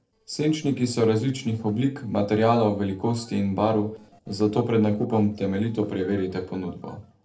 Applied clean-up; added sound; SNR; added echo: neural separator model SepFormer DNS4.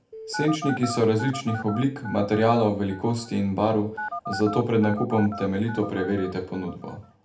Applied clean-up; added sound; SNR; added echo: none; Telephone; 12 dB; reverberation time 0.3 s.